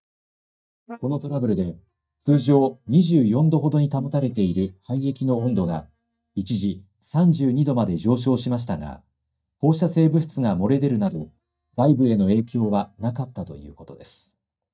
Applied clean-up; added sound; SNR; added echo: neural mask model DeepFilterNet 3.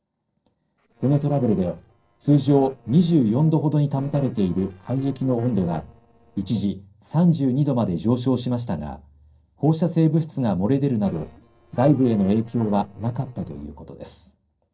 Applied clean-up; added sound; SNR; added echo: neural separator model SepFormer DNS4.